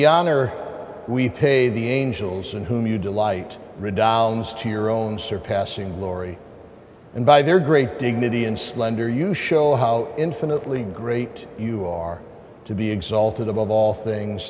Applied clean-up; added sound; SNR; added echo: none; none; none; none.